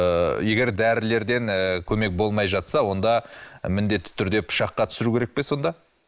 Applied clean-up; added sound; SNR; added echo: neural mask model Resemble Enhance denoiser.